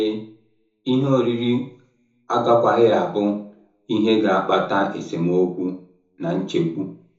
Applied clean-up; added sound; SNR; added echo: none; none; none; reverberation time 0.6 s.